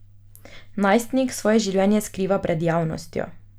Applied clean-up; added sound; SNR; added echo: none; none; none; none.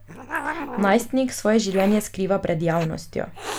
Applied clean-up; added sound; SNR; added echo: none; Hiss; 11 dB; none.